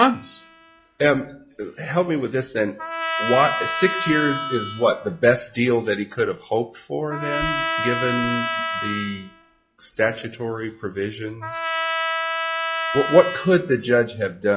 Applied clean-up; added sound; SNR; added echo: classical method log-MMSE.